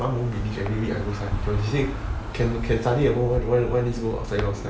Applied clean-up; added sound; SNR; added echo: none; Motor vehicle (road); 16 dB; none.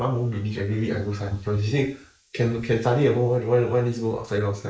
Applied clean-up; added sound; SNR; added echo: neural mask model Resemble Enhance denoiser.